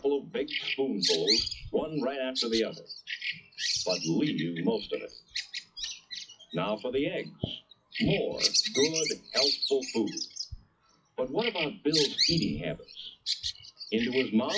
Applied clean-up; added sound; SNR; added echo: classical method WPE with log-MMSE.